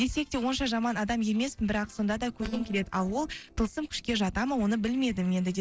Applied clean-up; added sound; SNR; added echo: neural separator model SepFormer DNS4.